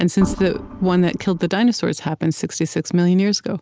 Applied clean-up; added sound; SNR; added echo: none; Organ; 12 dB; none.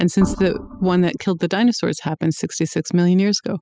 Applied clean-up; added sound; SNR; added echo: classical method spectral subtraction.